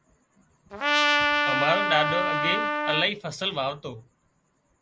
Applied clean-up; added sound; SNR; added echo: none; Trumpet; -5 dB; none.